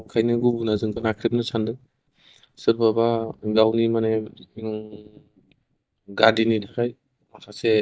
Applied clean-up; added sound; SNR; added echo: neural mask model DeepFilterNet 3.